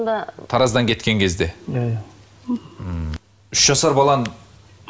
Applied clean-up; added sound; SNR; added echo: none; none; none; none.